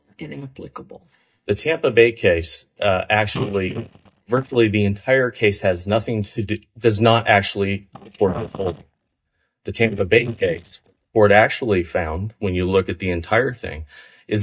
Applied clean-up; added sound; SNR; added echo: neural mask model DeepFilterNet 3.